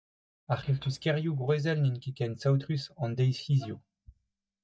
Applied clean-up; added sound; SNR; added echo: neural mask model DeepFilterNet 3.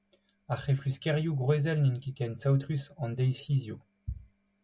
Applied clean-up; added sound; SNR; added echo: none; none; none; none.